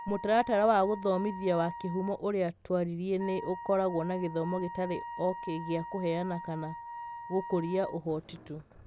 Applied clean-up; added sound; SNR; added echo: none; Wind instrument, woodwind instrument; 12 dB; none.